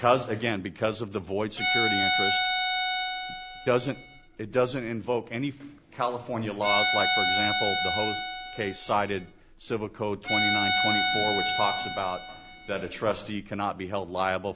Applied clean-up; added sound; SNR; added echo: none; Bowed string instrument; -2 dB; none.